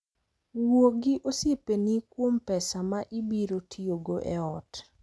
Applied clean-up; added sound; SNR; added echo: none; none; none; none.